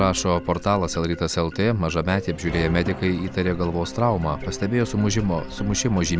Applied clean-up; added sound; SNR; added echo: none; Wind; 17 dB; none.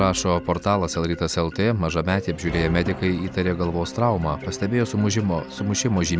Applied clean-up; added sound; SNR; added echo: none; none; none; none.